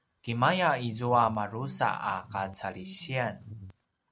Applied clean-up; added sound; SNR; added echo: none; Bass guitar; 16 dB; none.